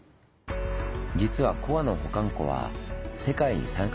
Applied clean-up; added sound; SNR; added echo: none; none; none; none.